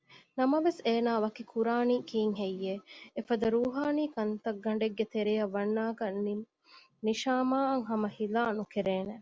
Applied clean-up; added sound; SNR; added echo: none; none; none; none.